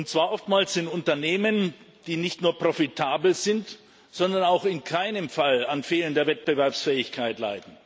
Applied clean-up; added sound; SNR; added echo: none; none; none; none.